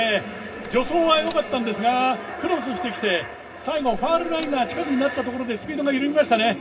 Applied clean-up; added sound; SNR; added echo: none; Door; 13 dB; reverberation time 0.4 s.